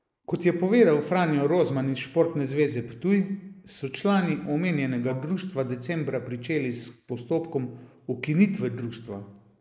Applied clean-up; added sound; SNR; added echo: neural mask model Resemble Enhance denoiser.